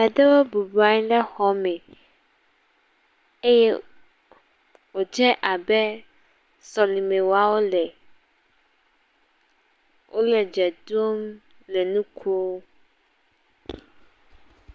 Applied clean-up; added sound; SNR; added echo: none; none; none; none.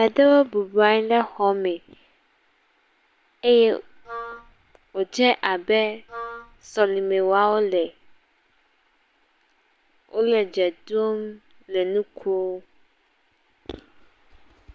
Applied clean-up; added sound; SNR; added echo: none; Wind instrument, woodwind instrument; 15 dB; none.